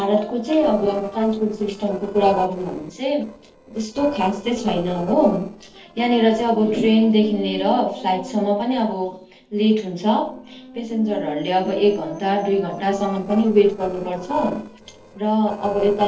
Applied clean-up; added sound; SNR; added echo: neural separator model SepFormer DNS4.